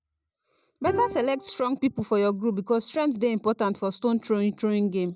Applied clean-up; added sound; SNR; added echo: none; Bowed string instrument; 13 dB; none.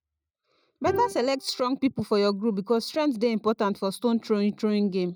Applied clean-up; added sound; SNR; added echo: neural mask model RNNoise.